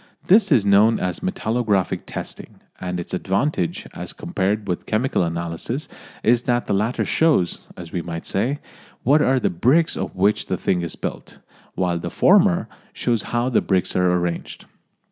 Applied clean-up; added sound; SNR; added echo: none; none; none; none.